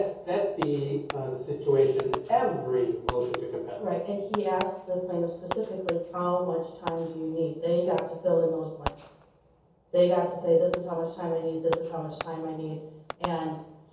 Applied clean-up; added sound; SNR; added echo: none; Fireworks; 13 dB; reverberation time 0.7 s.